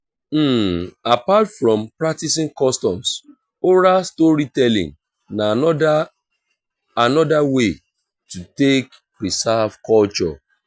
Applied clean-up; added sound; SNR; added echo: none; none; none; none.